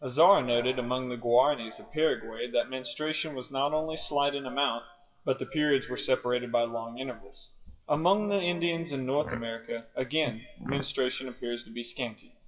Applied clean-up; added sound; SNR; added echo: classical method WPE with log-MMSE.